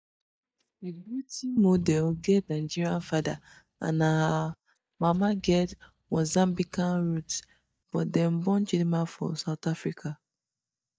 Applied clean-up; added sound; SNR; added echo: neural mask model DeepFilterNet 3.